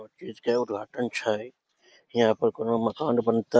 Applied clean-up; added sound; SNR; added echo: neural mask model Resemble Enhance denoiser.